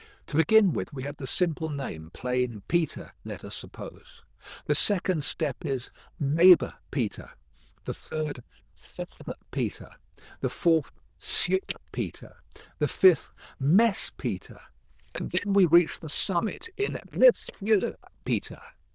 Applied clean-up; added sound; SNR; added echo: neural diffusion model UNIVERSE++.